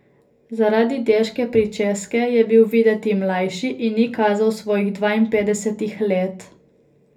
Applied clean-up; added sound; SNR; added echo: none; none; none; reverberation time 0.3 s.